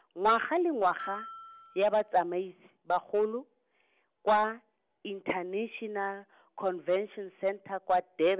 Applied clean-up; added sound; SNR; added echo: none; Bell; 14 dB; none.